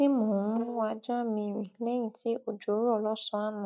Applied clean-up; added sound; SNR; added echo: neural mask model DeepFilterNet 3.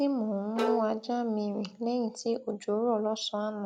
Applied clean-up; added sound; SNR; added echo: none; Bowed string instrument; 6 dB; none.